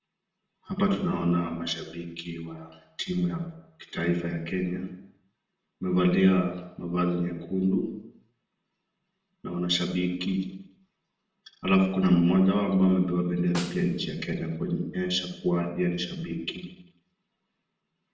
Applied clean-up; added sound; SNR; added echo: none; Snare drum; 14 dB; reverberation time 0.7 s.